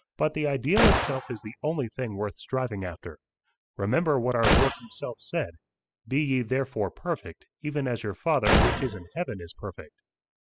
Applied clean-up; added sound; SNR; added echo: classical method spectral subtraction.